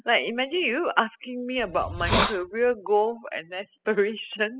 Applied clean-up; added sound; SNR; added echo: classical method spectral subtraction.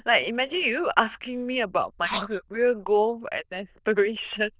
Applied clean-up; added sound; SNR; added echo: neural diffusion model UNIVERSE++.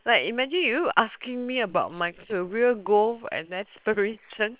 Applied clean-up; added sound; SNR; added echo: neural separator model SepFormer WHAM!.